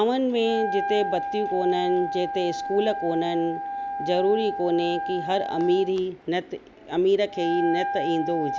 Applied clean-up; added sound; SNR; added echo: none; Wind instrument, woodwind instrument; 6 dB; none.